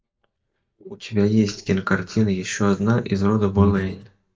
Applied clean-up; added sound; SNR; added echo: neural mask model DeepFilterNet 3.